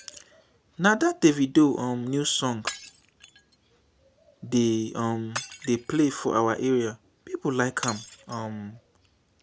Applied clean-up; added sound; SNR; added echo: none; Shatter; 17 dB; none.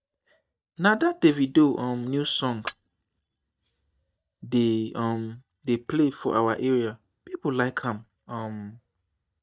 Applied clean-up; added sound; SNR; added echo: neural mask model DeepFilterNet 3.